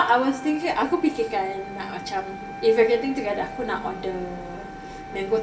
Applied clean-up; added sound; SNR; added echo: none; Wind instrument, woodwind instrument; 13 dB; reverberation time 0.9 s.